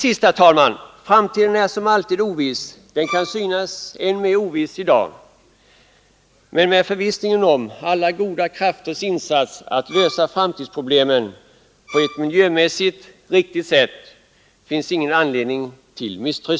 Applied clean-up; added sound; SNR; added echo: none; Bowed string instrument; 12 dB; none.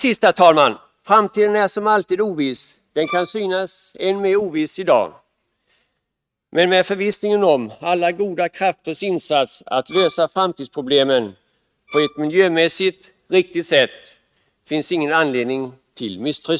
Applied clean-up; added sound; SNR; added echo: neural mask model RNNoise.